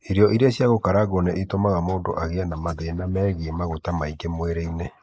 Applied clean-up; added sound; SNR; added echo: neural mask model Resemble Enhance denoiser.